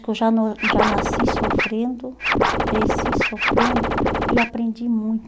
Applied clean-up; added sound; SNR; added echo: none; Scratching (performance technique); -4 dB; none.